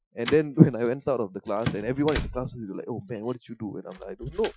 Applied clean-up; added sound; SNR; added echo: classical method Wiener filter.